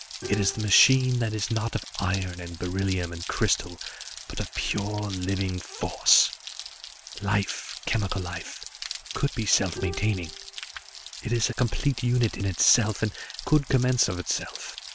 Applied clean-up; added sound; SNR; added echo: none; Rain + Bowed string instrument; 12 dB; none.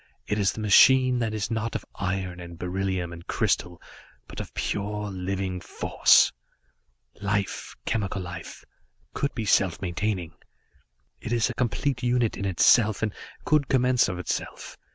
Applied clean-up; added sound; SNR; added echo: none; none; none; none.